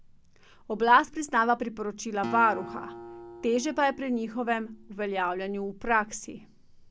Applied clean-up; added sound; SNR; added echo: none; Acoustic guitar; 14 dB; none.